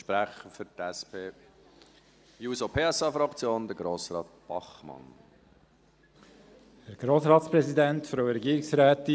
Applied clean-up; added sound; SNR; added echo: none; none; none; none.